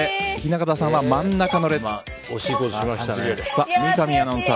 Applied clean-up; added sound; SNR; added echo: none; none; none; none.